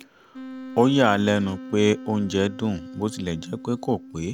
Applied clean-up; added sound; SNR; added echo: none; Wind instrument, woodwind instrument; 15 dB; none.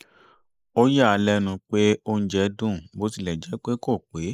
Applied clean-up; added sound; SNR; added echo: neural mask model Resemble Enhance denoiser.